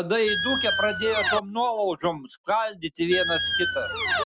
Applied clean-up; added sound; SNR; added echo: none; Squeak; -1 dB; none.